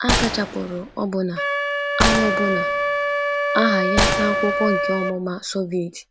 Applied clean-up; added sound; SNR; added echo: none; Gunshot, gunfire + Wind instrument, woodwind instrument; -2 dB; none.